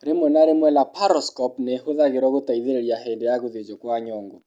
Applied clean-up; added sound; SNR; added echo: none; none; none; none.